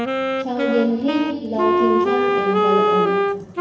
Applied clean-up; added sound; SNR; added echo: none; Wind instrument, woodwind instrument; -4 dB; reverberation time 2.2 s.